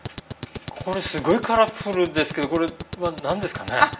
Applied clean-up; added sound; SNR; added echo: none; Tick-tock; 13 dB; reverberation time 0.5 s.